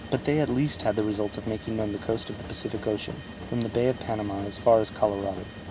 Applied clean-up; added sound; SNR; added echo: none; Mechanisms; 12 dB; none.